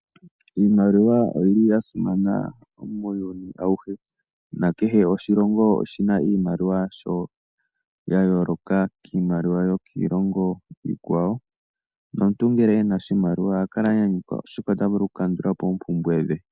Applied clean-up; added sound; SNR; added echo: none; none; none; none.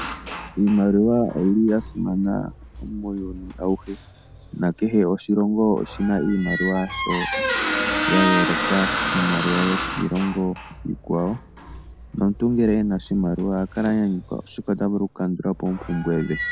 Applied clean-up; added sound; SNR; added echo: none; Squeak; 6 dB; none.